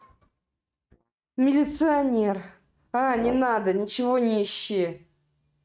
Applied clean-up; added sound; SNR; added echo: neural mask model RNNoise.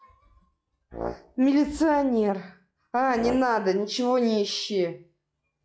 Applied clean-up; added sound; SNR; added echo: classical method log-MMSE.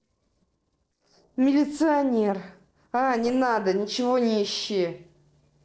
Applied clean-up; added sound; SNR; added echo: neural separator model SepFormer DNS4.